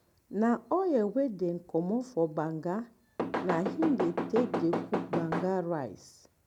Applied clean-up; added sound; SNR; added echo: none; Knock / Wood; 2 dB; none.